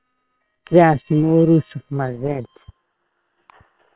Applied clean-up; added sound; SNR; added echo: neural separator model SepFormer WHAM!.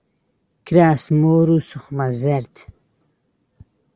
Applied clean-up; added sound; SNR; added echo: none; none; none; none.